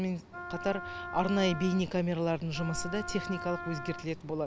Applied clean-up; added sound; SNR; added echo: none; Wind instrument, woodwind instrument; 10 dB; none.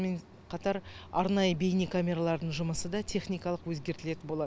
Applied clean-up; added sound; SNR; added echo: none; none; none; none.